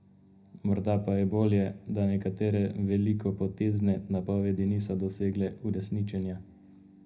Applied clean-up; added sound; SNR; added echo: none; none; none; reverberation time 0.4 s.